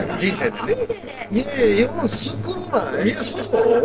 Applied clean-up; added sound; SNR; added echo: neural separator model SepFormer DNS4.